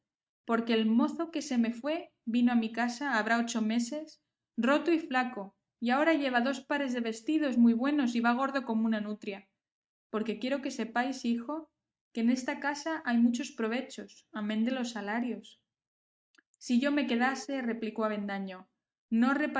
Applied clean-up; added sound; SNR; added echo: neural mask model RNNoise.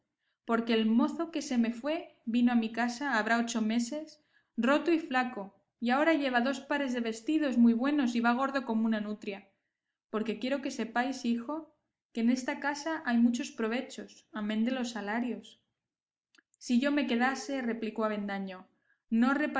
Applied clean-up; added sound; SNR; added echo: none; Telephone; 19 dB; none.